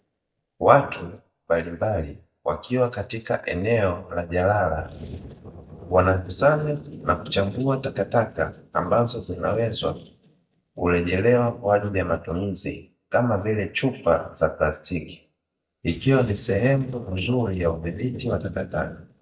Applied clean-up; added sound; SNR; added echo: neural mask model DeepFilterNet 3.